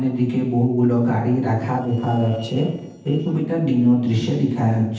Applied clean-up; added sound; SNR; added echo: neural separator model SepFormer DNS4.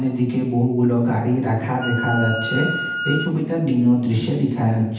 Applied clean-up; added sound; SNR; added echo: none; Wind instrument, woodwind instrument; 8 dB; reverberation time 0.9 s.